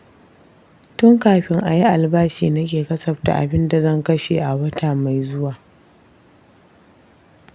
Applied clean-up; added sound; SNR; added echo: none; none; none; none.